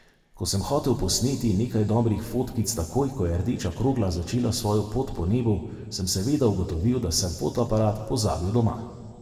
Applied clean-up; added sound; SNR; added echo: none; none; none; reverberation time 1.8 s.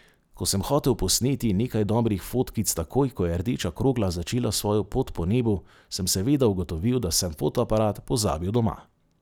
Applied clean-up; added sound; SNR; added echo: none; none; none; none.